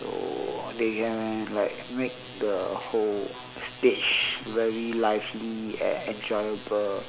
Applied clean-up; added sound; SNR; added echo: none; none; none; none.